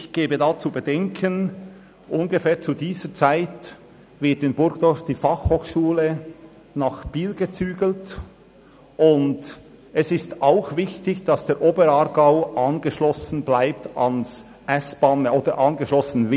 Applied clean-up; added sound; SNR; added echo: none; none; none; none.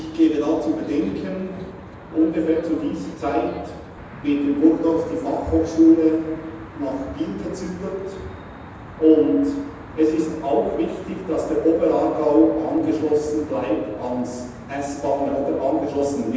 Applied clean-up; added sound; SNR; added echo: none; Traffic noise, roadway noise; 17 dB; reverberation time 1.1 s.